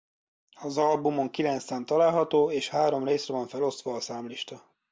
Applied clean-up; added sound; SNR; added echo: none; none; none; none.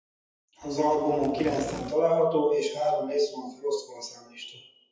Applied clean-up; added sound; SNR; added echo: classical method WPE with log-MMSE.